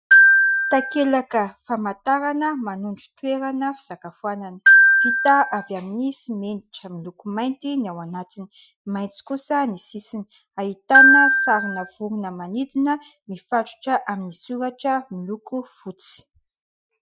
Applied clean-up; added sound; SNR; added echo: classical method Wiener filter.